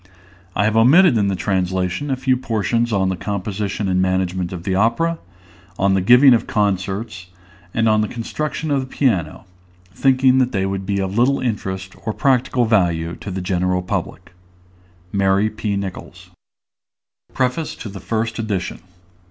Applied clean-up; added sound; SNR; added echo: none; none; none; none.